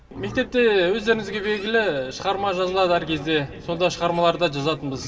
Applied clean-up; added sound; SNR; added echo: none; Livestock, farm animals, working animals; 20 dB; reverberation time 1.4 s.